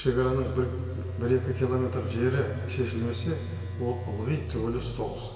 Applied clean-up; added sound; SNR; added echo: none; Telephone; 6 dB; reverberation time 2.5 s.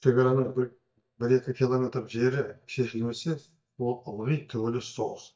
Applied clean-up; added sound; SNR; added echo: neural mask model DeepFilterNet 3.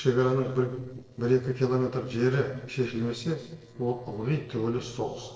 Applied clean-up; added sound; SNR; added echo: neural separator model SepFormer DNS4.